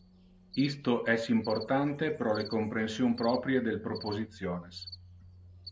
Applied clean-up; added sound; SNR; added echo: none; Cricket; 18 dB; none.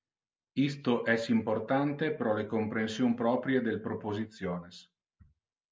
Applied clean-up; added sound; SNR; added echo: none; none; none; none.